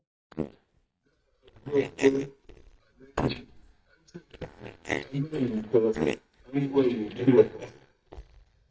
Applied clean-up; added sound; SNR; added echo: neural mask model DeepFilterNet 3.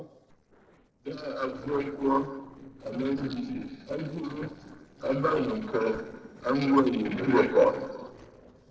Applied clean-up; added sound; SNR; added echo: neural separator model SepFormer DNS4.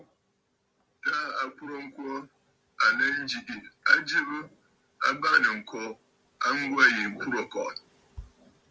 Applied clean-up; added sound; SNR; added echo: none; none; none; none.